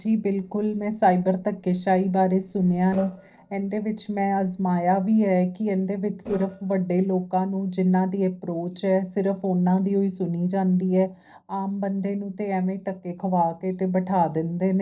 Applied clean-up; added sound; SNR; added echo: neural separator model SepFormer DNS4.